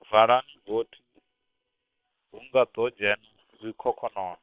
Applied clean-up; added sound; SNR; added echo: neural separator model SepFormer WHAM!.